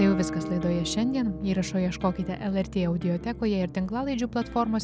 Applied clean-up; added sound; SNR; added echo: none; Guitar; 12 dB; none.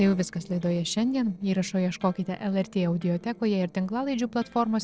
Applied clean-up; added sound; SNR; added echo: neural separator model SepFormer DNS4.